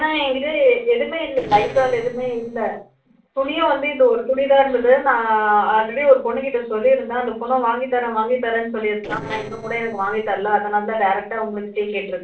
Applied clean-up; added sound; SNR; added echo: neural separator model SepFormer DNS4.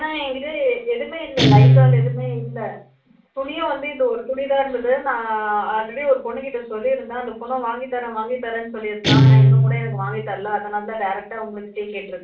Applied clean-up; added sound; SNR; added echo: none; Guitar; -3 dB; reverberation time 0.3 s.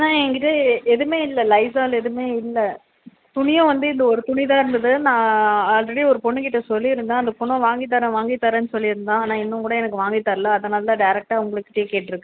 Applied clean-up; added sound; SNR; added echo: none; none; none; none.